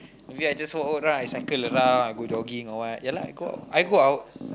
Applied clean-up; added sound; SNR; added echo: none; none; none; none.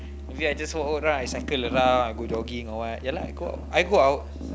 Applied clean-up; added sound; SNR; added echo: none; Musical instrument; 11 dB; none.